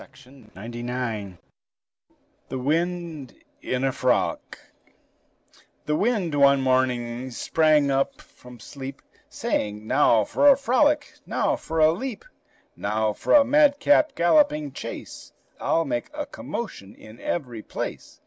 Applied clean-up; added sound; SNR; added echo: none; none; none; none.